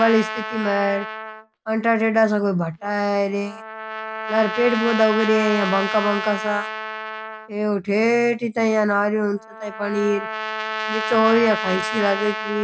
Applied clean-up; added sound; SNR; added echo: none; Trumpet; 8 dB; none.